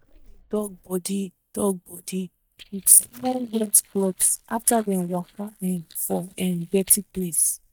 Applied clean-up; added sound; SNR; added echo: neural mask model DeepFilterNet 3.